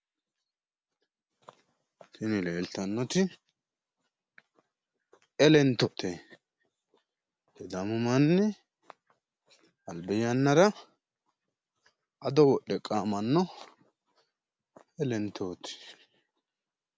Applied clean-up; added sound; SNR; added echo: none; none; none; none.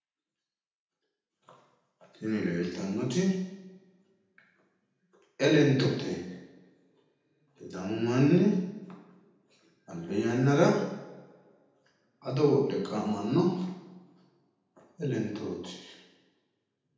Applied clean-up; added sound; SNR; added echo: none; none; none; reverberation time 0.9 s.